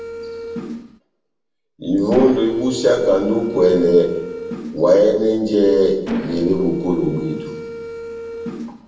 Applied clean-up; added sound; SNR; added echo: none; Mechanisms; 12 dB; reverberation time 0.9 s.